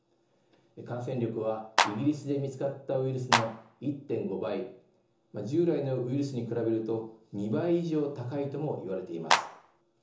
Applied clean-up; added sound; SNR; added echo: none; Clapping; -4 dB; reverberation time 0.6 s.